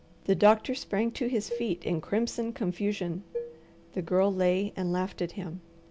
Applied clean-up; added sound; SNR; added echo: none; Dishes, pots, and pans; 12 dB; none.